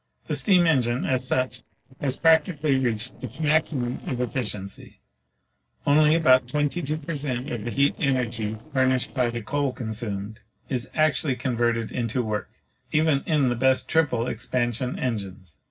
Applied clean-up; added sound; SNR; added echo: neural separator model SepFormer DNS4.